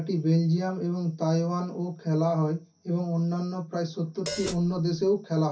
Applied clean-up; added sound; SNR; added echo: none; Hi-hat; 11 dB; reverberation time 0.3 s.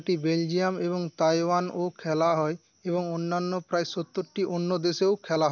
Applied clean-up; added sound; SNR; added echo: none; none; none; none.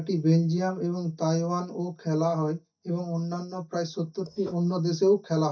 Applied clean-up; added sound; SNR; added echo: neural mask model DeepFilterNet 3.